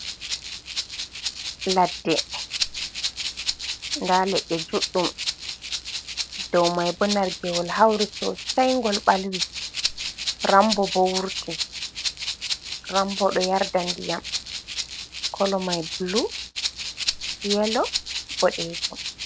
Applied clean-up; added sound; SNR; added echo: none; Rattle (instrument); 5 dB; none.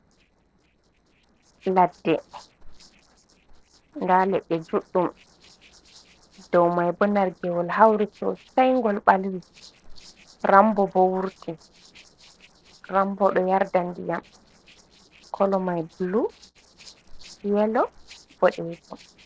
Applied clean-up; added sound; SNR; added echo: neural separator model SepFormer DNS4.